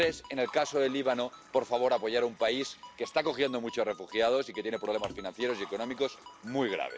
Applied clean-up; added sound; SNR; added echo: none; Liquid + Ringtone; 18 dB; none.